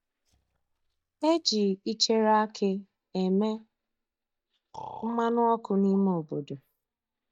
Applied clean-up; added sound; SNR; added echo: neural mask model DeepFilterNet 3.